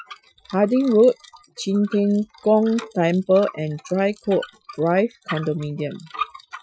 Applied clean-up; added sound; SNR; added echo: classical method Wiener filter.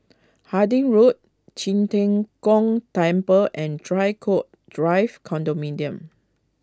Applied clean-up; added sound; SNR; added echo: none; none; none; none.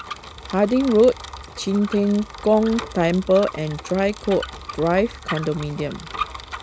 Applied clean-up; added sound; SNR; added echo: none; Bicycle; 13 dB; none.